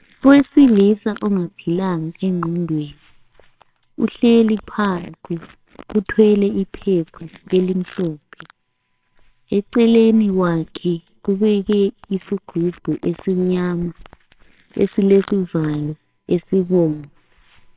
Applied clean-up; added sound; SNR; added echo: neural separator model SepFormer WHAMR!.